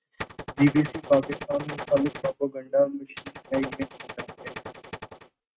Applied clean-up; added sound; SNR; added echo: neural mask model RNNoise.